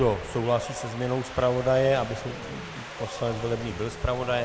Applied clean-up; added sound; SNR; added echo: none; Wind; 11 dB; none.